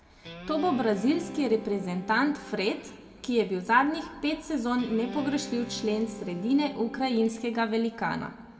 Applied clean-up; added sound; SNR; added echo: none; Guitar; 14 dB; reverberation time 1.6 s.